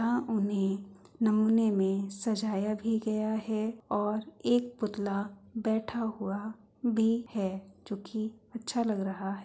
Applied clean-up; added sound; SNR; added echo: none; none; none; none.